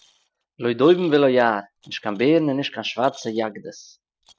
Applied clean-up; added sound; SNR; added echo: neural mask model RNNoise.